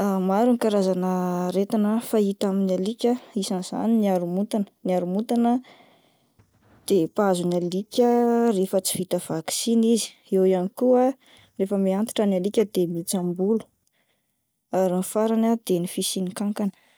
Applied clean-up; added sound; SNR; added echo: neural mask model DeepFilterNet 3.